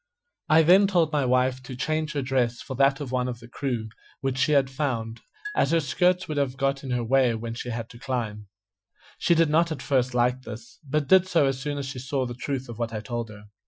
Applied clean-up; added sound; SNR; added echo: classical method Wiener filter.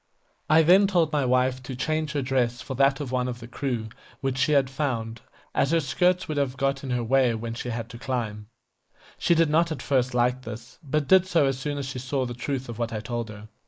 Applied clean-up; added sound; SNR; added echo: neural mask model Resemble Enhance denoiser.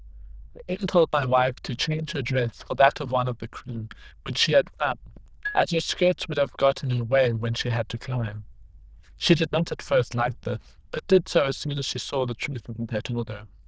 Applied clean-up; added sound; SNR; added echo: neural diffusion model UNIVERSE++.